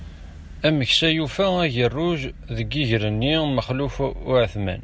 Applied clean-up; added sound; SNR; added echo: none; none; none; none.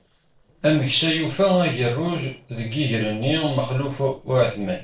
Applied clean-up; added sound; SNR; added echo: neural separator model SepFormer DNS4.